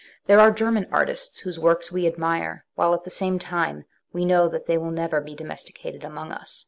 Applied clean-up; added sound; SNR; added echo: none; none; none; none.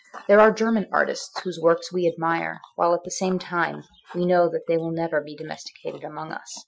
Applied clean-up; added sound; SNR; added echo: classical method Wiener filter.